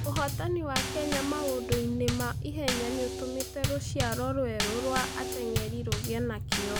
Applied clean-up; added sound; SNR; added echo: none; Bass drum / Snare drum / Drum kit; 0 dB; none.